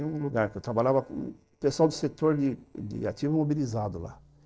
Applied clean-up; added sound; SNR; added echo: neural separator model SepFormer DNS4.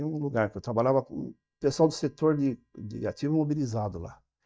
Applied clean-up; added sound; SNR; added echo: neural mask model DeepFilterNet 3.